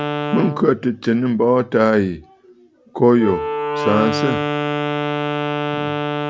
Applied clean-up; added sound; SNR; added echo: none; Wind instrument, woodwind instrument; 4 dB; none.